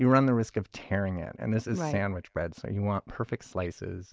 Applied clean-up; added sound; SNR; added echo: none; none; none; none.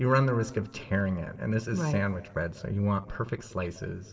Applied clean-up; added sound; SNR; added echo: none; none; none; reverberation time 2.4 s.